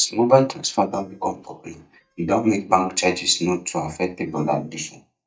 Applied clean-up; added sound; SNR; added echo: neural mask model DeepFilterNet 3.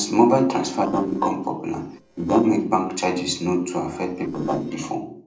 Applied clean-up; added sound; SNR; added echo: neural separator model SepFormer DNS4.